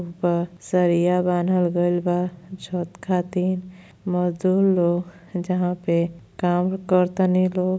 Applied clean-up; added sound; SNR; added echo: none; none; none; none.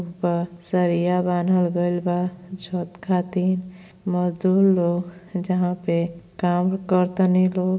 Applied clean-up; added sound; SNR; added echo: none; none; none; reverberation time 1.2 s.